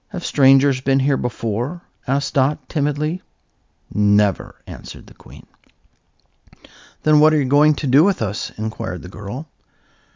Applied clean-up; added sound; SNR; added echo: none; none; none; none.